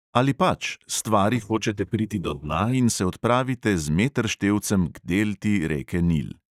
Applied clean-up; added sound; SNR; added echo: neural mask model DeepFilterNet 3.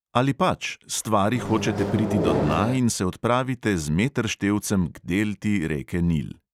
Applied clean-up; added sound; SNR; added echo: none; Microwave oven; 2 dB; none.